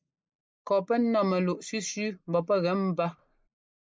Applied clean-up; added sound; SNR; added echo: neural mask model Resemble Enhance denoiser.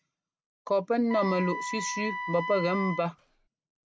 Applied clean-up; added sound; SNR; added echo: none; Wind instrument, woodwind instrument; 6 dB; none.